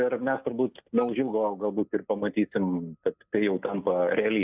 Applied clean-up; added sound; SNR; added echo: neural mask model DeepFilterNet 3.